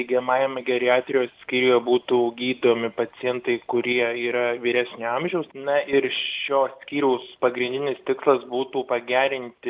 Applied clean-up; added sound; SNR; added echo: none; none; none; none.